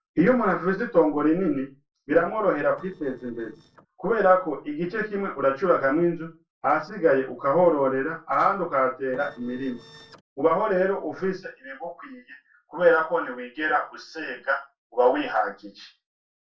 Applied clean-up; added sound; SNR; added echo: neural separator model SepFormer DNS4.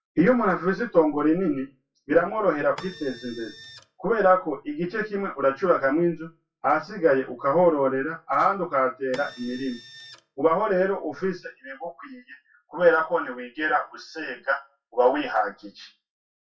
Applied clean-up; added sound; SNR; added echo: classical method WPE with log-MMSE.